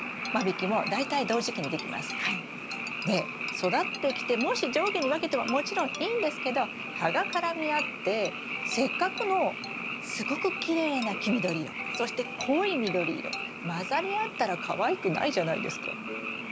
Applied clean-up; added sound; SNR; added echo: none; Frog; 5 dB; none.